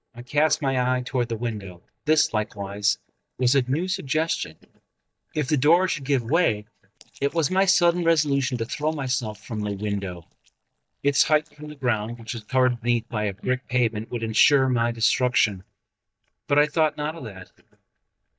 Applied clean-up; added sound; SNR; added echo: neural mask model DeepFilterNet 3.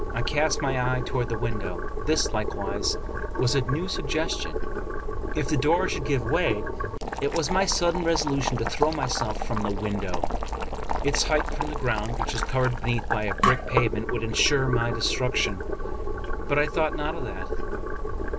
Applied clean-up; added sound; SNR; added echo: none; Boiling; 0 dB; none.